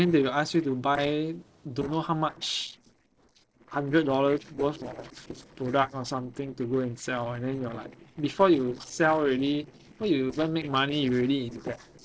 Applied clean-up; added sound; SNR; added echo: neural separator model SepFormer DNS4.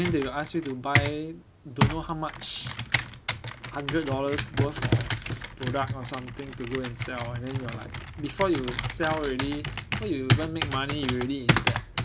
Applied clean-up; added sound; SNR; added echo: none; Computer keyboard; -2 dB; none.